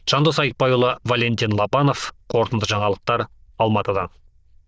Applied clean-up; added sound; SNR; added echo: neural diffusion model UNIVERSE++.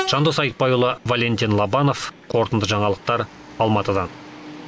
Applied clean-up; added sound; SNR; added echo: none; Train; 18 dB; none.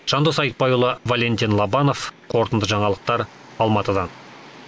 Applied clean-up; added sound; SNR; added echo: none; none; none; none.